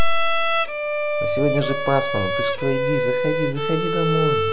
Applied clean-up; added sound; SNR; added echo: none; Bowed string instrument; 1 dB; none.